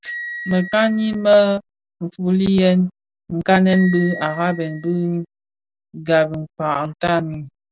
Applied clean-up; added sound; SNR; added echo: none; Bicycle bell; 14 dB; none.